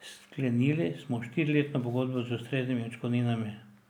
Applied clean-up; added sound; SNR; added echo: none; none; none; none.